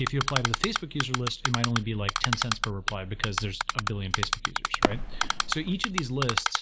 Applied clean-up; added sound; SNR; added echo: none; Fireworks + Typing; -1 dB; none.